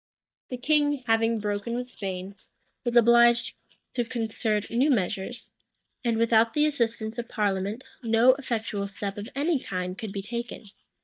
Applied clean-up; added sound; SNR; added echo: neural mask model DeepFilterNet 3.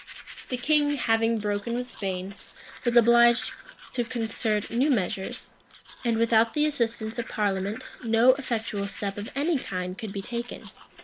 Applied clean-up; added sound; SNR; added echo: none; Domestic sounds, home sounds; 18 dB; none.